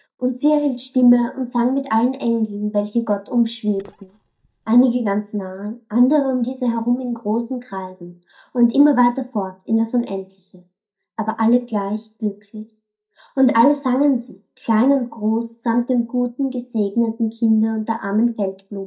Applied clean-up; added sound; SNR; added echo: neural mask model DeepFilterNet 3.